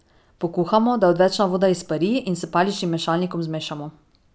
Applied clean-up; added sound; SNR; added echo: none; none; none; none.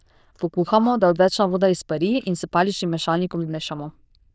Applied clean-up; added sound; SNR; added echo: neural diffusion model UNIVERSE++.